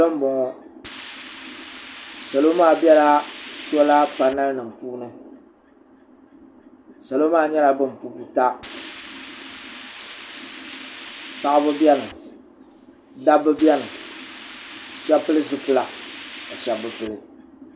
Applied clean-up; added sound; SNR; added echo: none; Hiss; 15 dB; none.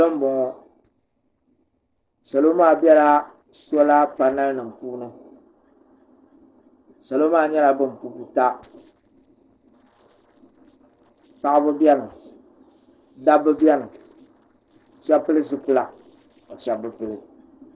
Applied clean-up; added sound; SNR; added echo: neural separator model SepFormer DNS4.